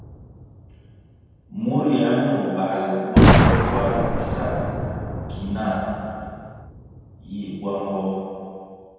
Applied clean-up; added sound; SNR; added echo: none; Boom; -2 dB; reverberation time 2.1 s.